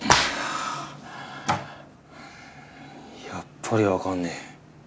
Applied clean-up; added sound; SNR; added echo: none; none; none; none.